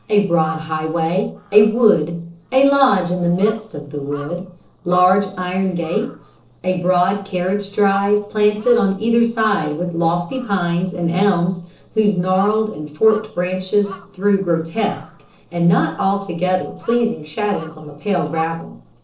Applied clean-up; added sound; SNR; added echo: neural separator model SepFormer DNS4.